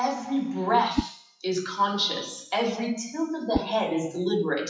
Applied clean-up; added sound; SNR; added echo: classical method WPE with log-MMSE.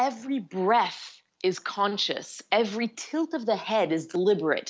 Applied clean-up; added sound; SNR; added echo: none; none; none; none.